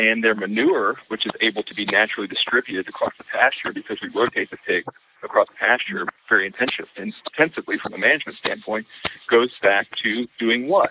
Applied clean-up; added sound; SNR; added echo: neural mask model Resemble Enhance denoiser.